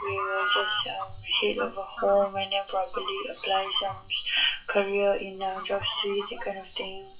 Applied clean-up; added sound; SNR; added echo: classical method WPE with log-MMSE.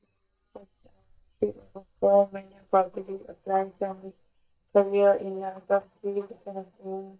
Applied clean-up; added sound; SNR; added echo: neural mask model DeepFilterNet 3.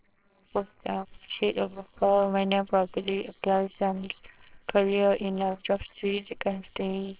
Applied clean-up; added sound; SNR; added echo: neural separator model SepFormer WHAMR!.